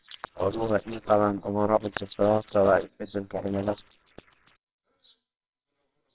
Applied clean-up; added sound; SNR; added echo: neural separator model SepFormer WHAMR!.